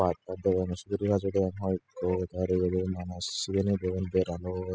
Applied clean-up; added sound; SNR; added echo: classical method spectral subtraction.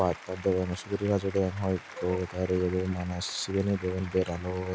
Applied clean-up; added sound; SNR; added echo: none; Applause; 17 dB; none.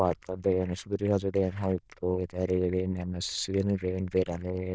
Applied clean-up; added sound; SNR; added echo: neural diffusion model UNIVERSE++.